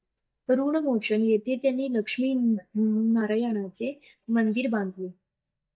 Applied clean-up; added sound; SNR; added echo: neural mask model DeepFilterNet 3.